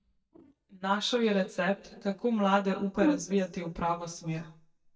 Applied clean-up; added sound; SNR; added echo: neural mask model DeepFilterNet 3.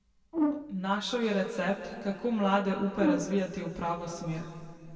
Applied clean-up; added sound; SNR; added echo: none; Brass instrument; 2 dB; reverberation time 2.0 s.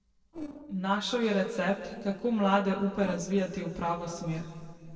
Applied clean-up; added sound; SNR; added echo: neural separator model SepFormer DNS4.